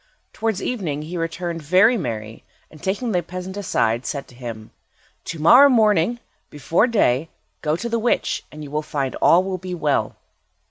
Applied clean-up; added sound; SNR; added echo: none; none; none; none.